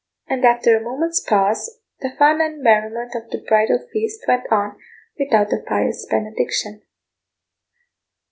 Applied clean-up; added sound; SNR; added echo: none; none; none; none.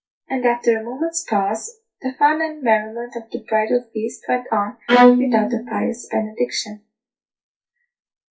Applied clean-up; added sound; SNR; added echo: classical method WPE with log-MMSE.